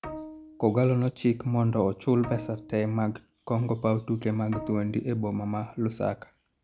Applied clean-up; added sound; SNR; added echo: none; Bowed string instrument; 17 dB; none.